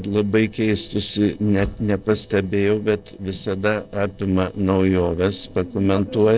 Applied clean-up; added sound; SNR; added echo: neural separator model SepFormer DNS4.